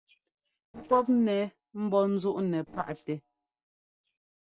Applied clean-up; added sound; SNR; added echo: neural separator model SepFormer DNS4.